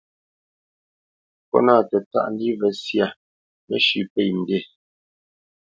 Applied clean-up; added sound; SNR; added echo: none; none; none; none.